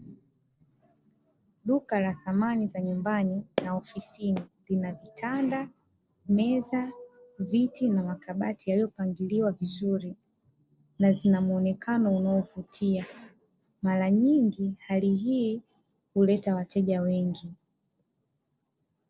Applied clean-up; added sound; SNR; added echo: neural separator model SepFormer DNS4.